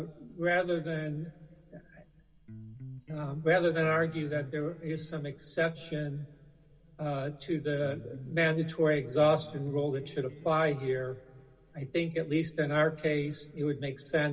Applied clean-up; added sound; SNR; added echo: none; Electric guitar; 16 dB; reverberation time 1.7 s.